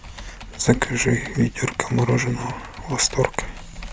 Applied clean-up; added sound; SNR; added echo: none; Computer keyboard; 14 dB; none.